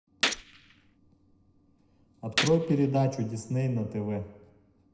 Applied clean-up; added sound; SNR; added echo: none; Gunshot, gunfire; 6 dB; reverberation time 0.7 s.